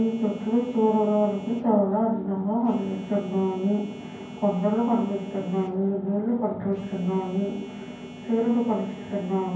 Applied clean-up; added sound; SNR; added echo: none; Telephone; 19 dB; reverberation time 0.9 s.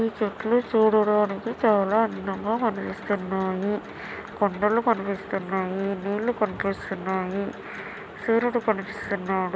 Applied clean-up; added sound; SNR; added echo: none; none; none; none.